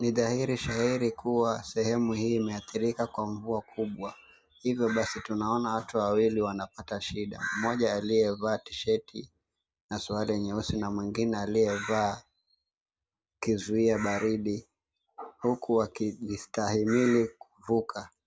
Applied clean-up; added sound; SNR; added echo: none; none; none; none.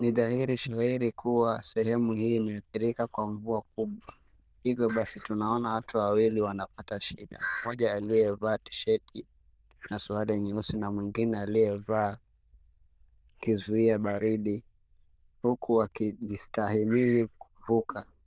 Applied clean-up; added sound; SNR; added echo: neural diffusion model UNIVERSE++.